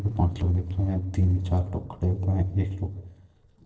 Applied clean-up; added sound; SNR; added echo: neural separator model SepFormer DNS4.